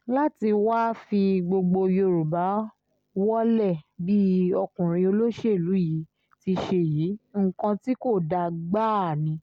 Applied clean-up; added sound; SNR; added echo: none; none; none; none.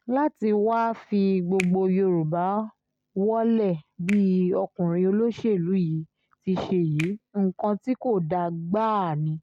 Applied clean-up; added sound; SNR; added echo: neural mask model RNNoise.